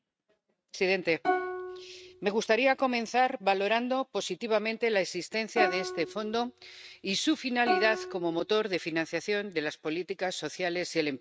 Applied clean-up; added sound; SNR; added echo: neural mask model RNNoise.